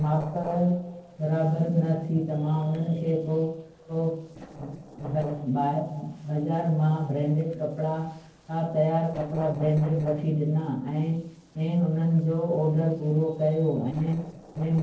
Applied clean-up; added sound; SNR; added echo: neural separator model SepFormer DNS4.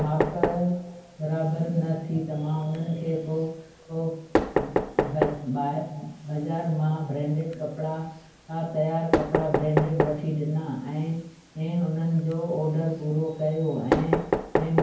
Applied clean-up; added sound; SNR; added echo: none; Knock; 3 dB; reverberation time 0.9 s.